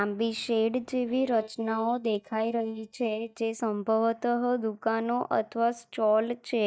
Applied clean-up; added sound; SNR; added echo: neural mask model DeepFilterNet 3.